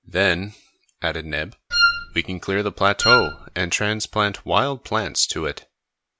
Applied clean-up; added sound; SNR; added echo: none; Wind instrument, woodwind instrument; -3 dB; none.